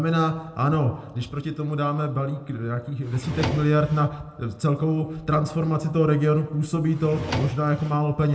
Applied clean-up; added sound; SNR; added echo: none; Drawer open or close; 9 dB; reverberation time 0.6 s.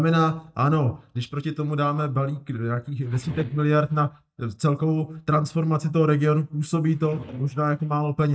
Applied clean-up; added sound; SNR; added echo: neural mask model DeepFilterNet 3.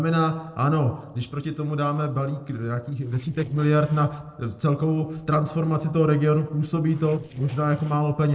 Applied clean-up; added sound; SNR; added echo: neural separator model SepFormer DNS4.